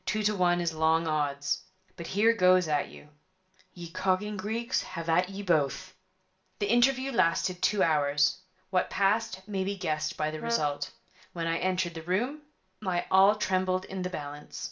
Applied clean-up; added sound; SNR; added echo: none; Brass instrument; 12 dB; reverberation time 0.3 s.